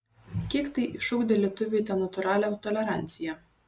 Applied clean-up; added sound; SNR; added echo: none; none; none; none.